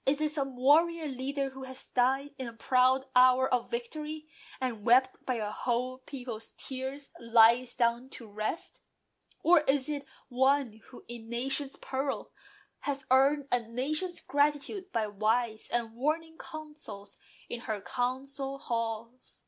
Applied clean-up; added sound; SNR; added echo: none; none; none; none.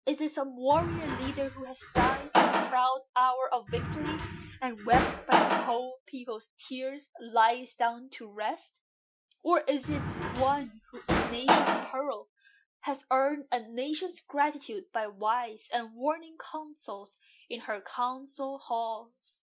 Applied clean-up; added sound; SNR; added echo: classical method Wiener filter.